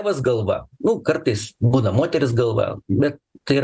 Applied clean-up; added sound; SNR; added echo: none; none; none; none.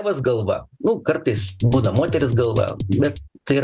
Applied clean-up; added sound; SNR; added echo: none; Drum kit; 8 dB; none.